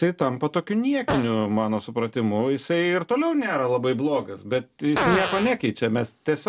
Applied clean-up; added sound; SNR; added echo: none; Fart; 10 dB; none.